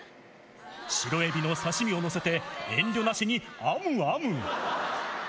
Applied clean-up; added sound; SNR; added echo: none; none; none; none.